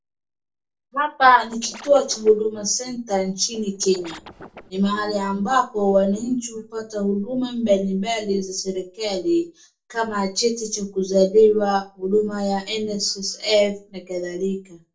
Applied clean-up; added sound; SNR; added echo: neural separator model SepFormer DNS4.